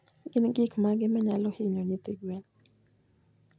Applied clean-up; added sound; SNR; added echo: none; none; none; none.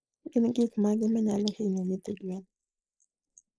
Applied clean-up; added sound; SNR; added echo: neural mask model Resemble Enhance denoiser.